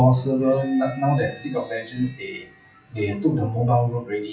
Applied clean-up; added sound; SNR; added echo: classical method WPE with log-MMSE.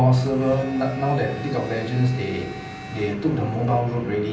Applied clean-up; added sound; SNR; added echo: none; Domestic sounds, home sounds; 18 dB; reverberation time 0.6 s.